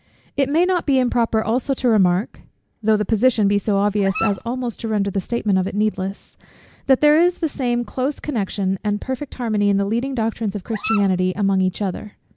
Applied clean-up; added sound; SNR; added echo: none; Dog; 11 dB; none.